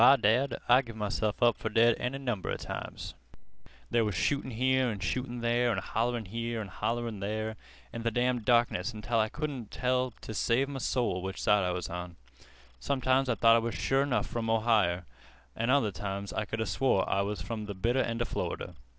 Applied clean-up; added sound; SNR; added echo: neural separator model SepFormer DNS4.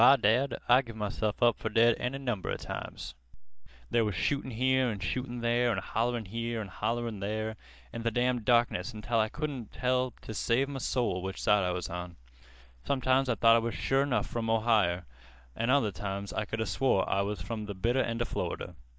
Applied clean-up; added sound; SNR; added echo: neural mask model DeepFilterNet 3.